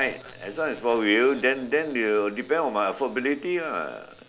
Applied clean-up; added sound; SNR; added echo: none; none; none; none.